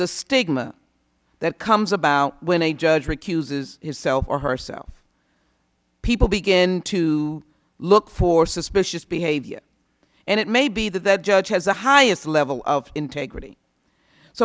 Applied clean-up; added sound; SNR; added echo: none; none; none; none.